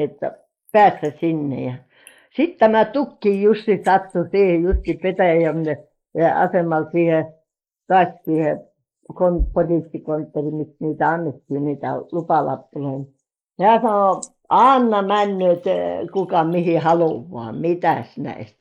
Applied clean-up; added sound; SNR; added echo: neural mask model Resemble Enhance denoiser.